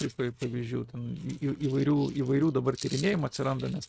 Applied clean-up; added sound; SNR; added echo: neural mask model RNNoise.